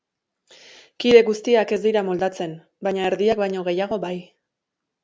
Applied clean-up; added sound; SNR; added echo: none; none; none; none.